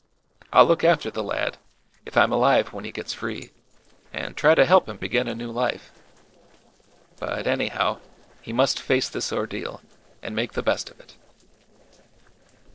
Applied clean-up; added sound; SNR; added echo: neural separator model SepFormer DNS4.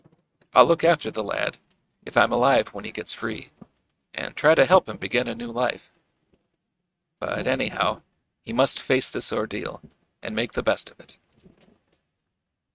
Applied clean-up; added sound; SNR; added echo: neural mask model RNNoise.